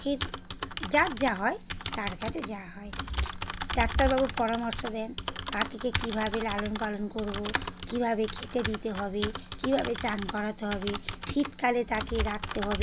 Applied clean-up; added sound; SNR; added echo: none; Typing; 4 dB; none.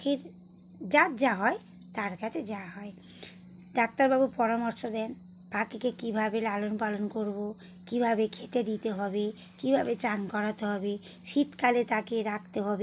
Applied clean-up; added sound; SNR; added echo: none; none; none; none.